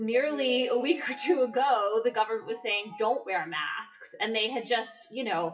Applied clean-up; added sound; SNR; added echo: classical method WPE with log-MMSE.